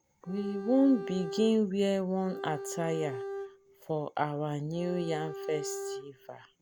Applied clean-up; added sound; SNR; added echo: none; Bowed string instrument; 9 dB; none.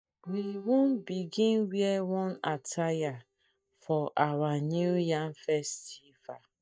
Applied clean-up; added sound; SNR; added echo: neural mask model DeepFilterNet 3.